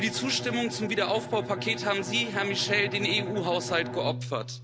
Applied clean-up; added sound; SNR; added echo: none; Bowed string instrument; 7 dB; none.